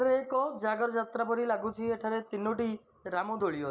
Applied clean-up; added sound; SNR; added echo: none; none; none; none.